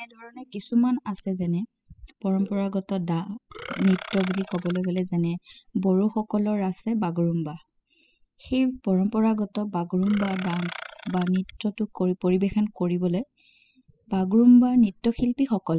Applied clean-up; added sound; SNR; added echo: classical method spectral subtraction.